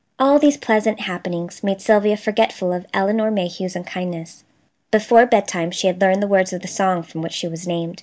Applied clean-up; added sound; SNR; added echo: none; none; none; none.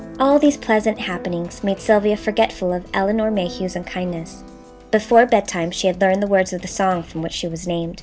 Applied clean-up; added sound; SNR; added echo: none; Keyboard (musical) + Drum kit; 18 dB; none.